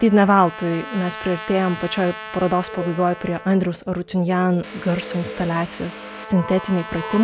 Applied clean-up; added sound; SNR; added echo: none; Vehicle + Trumpet; 15 dB; none.